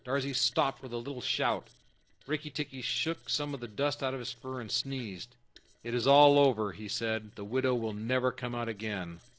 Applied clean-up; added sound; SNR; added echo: neural separator model SepFormer DNS4.